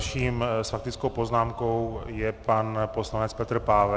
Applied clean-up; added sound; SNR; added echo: none; Rattle; 14 dB; none.